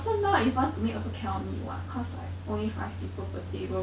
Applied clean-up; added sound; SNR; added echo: none; none; none; none.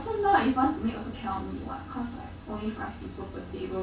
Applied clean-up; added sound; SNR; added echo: none; none; none; reverberation time 0.3 s.